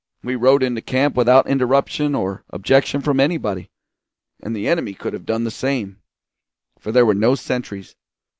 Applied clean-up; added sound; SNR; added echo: none; none; none; none.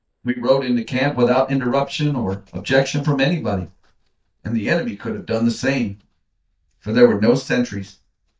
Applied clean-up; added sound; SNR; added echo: neural mask model DeepFilterNet 3.